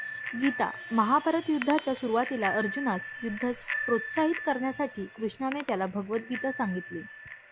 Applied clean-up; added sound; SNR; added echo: none; Bicycle bell; 9 dB; none.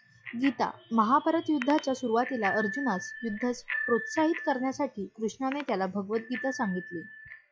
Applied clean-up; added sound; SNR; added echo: classical method log-MMSE.